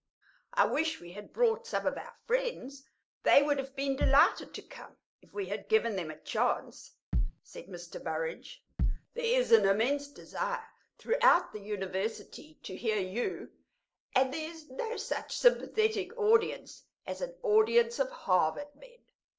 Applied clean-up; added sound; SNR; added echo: none; Bass drum; -1 dB; none.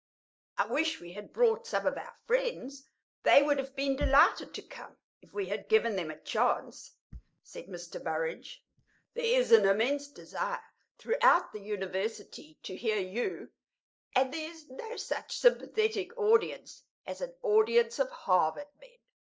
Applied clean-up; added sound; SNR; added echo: neural mask model DeepFilterNet 3.